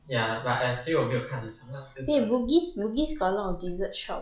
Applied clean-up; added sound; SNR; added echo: classical method log-MMSE.